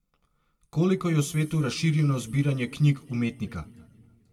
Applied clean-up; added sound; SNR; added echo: none; none; none; reverberation time 1.7 s.